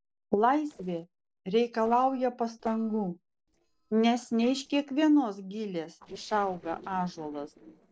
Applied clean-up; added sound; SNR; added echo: neural separator model SepFormer DNS4.